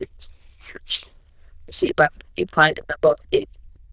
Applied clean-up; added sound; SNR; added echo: neural diffusion model UNIVERSE++.